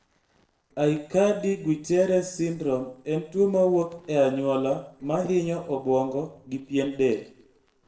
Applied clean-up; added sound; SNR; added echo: neural separator model SepFormer DNS4.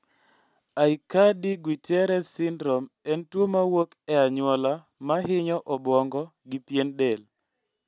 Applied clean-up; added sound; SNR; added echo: none; none; none; none.